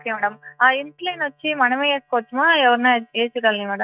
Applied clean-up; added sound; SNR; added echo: neural mask model DeepFilterNet 3.